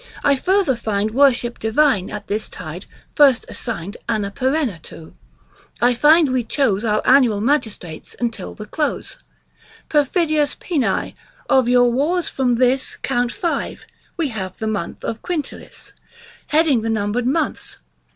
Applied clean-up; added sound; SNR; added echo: none; none; none; none.